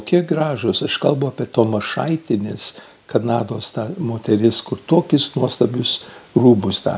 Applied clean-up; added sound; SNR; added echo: none; none; none; none.